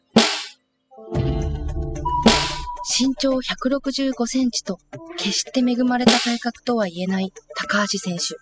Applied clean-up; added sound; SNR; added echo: classical method spectral subtraction.